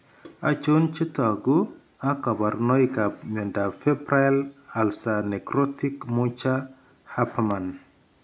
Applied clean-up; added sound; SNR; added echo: none; none; none; none.